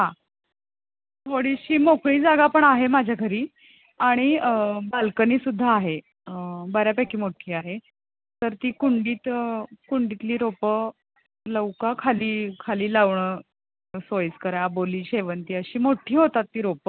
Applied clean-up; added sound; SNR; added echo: none; none; none; none.